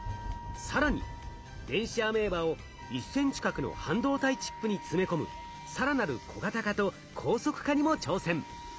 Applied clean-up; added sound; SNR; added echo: none; Thunder + Wind instrument, woodwind instrument; 12 dB; none.